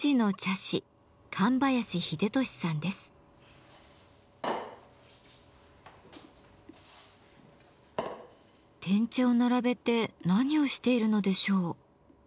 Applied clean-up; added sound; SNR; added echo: none; none; none; none.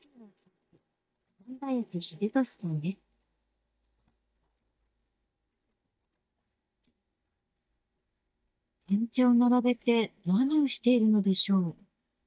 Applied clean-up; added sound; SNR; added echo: neural mask model DeepFilterNet 3.